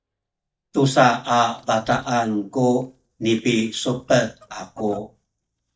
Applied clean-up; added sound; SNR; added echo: neural mask model DeepFilterNet 3.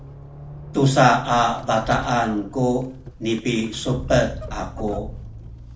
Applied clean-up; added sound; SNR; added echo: none; Squeak / Accelerating, revving, vroom / Vehicle; 13 dB; reverberation time 0.4 s.